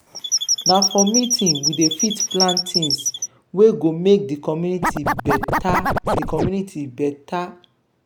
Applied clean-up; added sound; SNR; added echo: none; Squeak / Chirp, tweet + Scratching (performance technique); 0 dB; none.